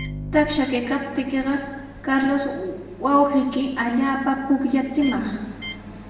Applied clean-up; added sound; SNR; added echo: none; Microwave oven; 15 dB; reverberation time 1.0 s.